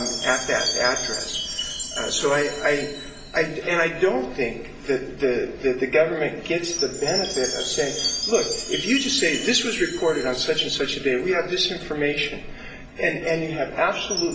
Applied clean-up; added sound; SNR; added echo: none; Chime; 8 dB; reverberation time 0.7 s.